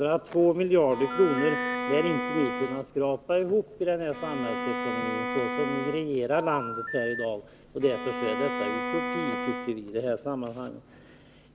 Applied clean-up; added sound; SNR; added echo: none; Bowed string instrument + Telephone; 5 dB; none.